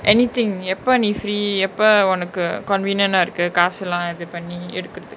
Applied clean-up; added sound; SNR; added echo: none; none; none; none.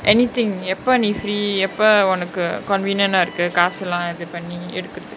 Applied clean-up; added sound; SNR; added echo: none; Alarm; 19 dB; none.